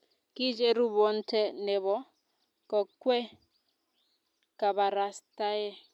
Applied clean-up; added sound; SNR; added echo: none; none; none; none.